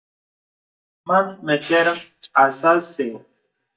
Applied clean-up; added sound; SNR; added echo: neural mask model DeepFilterNet 3.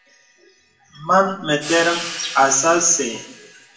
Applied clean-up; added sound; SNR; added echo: none; Cymbal; 14 dB; reverberation time 0.7 s.